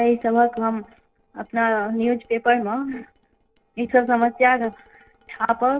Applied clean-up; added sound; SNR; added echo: neural separator model SepFormer DNS4.